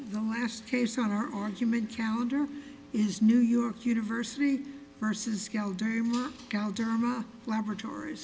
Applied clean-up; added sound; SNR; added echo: none; none; none; none.